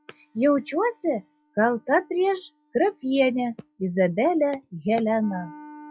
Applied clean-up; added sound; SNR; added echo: classical method log-MMSE.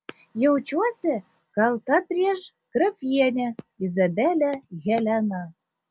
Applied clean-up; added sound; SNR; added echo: none; none; none; none.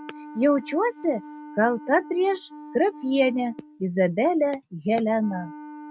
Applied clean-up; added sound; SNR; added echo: neural mask model RNNoise.